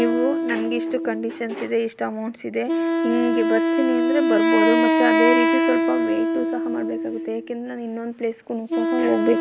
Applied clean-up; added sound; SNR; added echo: none; Wind instrument, woodwind instrument; -3 dB; none.